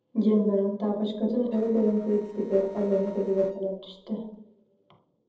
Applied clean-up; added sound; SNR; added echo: neural separator model SepFormer DNS4.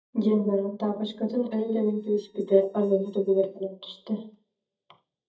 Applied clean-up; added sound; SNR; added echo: neural mask model DeepFilterNet 3.